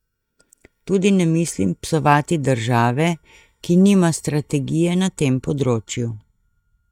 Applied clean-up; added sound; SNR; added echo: neural mask model DeepFilterNet 3.